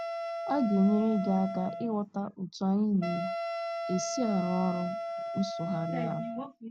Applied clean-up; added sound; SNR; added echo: none; Wind instrument, woodwind instrument; 6 dB; none.